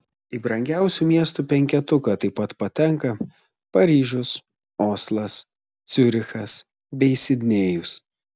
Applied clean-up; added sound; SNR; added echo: none; none; none; none.